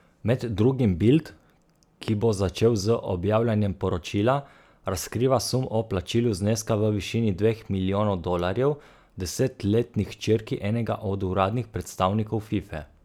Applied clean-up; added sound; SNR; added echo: none; none; none; none.